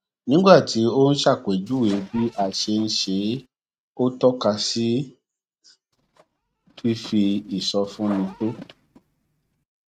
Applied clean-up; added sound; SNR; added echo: neural mask model RNNoise.